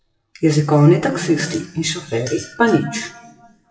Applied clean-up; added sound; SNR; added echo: classical method WPE with log-MMSE.